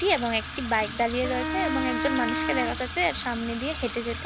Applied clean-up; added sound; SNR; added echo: none; Wind instrument, woodwind instrument + Sink (filling or washing) / Water tap, faucet; 4 dB; none.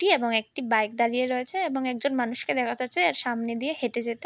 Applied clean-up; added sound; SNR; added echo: none; none; none; none.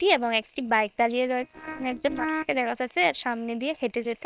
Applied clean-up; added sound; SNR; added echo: neural separator model SepFormer WHAM!.